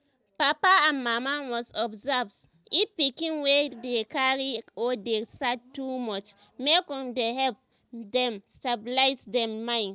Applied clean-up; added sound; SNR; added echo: none; none; none; none.